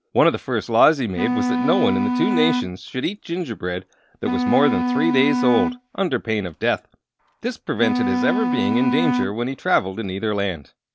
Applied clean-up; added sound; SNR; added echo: none; Wind instrument, woodwind instrument; 1 dB; none.